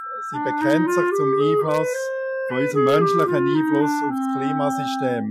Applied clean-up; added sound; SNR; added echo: classical method Wiener filter.